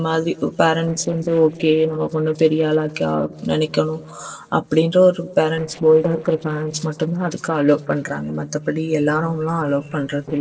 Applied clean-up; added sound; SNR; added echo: neural separator model SepFormer DNS4.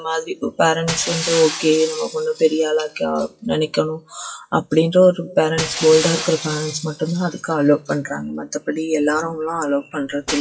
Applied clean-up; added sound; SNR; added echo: classical method WPE with log-MMSE.